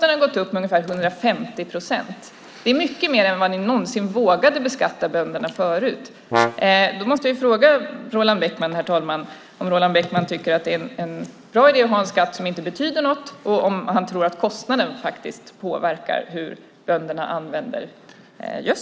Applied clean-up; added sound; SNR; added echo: none; Brass instrument; 3 dB; none.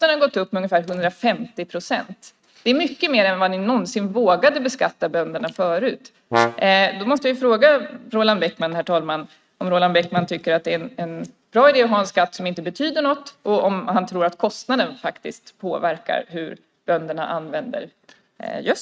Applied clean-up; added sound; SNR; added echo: neural mask model RNNoise.